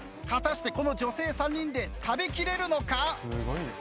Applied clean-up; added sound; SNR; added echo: none; none; none; none.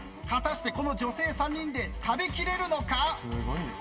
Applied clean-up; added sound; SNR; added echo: none; none; none; reverberation time 1.3 s.